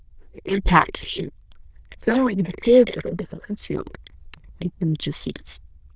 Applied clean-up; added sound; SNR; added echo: neural diffusion model UNIVERSE++.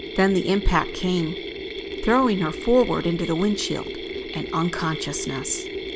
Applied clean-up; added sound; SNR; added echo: none; Mechanisms; 9 dB; none.